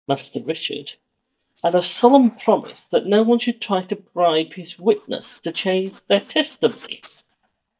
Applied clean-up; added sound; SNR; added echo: neural mask model DeepFilterNet 3.